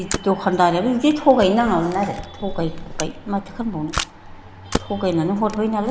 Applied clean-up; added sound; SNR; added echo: none; Camera; 11 dB; none.